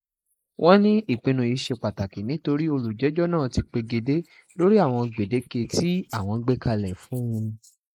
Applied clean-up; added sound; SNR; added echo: neural mask model Resemble Enhance denoiser.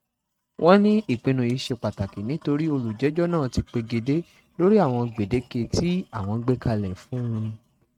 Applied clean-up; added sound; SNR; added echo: neural mask model RNNoise.